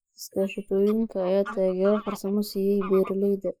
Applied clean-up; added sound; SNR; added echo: neural mask model Resemble Enhance denoiser.